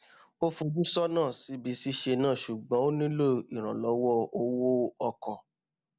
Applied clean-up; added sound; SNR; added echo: none; none; none; none.